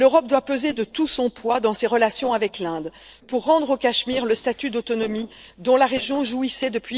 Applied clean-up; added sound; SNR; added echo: neural separator model SepFormer DNS4.